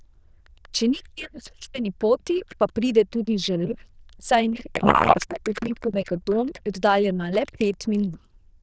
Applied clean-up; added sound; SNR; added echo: neural diffusion model UNIVERSE++.